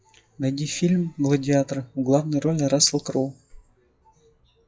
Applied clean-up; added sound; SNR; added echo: classical method WPE with log-MMSE.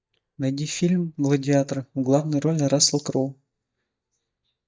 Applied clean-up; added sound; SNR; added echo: neural mask model DeepFilterNet 3.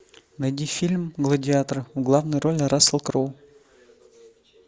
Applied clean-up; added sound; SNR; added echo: none; none; none; none.